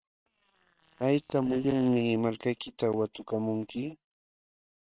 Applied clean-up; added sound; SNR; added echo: neural separator model SepFormer WHAM!.